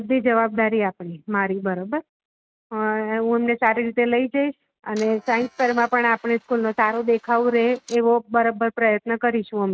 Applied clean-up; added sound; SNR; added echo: neural mask model RNNoise.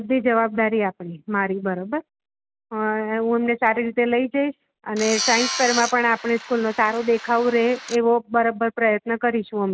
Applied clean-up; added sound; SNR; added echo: none; Tools; 8 dB; none.